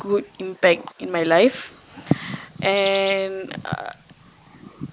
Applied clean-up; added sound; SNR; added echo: neural mask model Resemble Enhance denoiser.